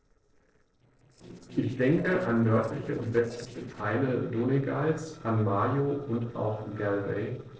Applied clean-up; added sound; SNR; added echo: neural separator model SepFormer DNS4.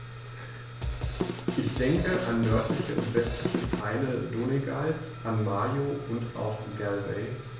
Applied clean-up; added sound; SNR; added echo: none; Drum / Drum kit; 2 dB; none.